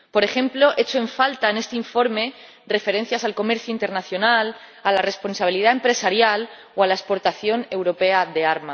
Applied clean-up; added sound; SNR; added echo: none; none; none; none.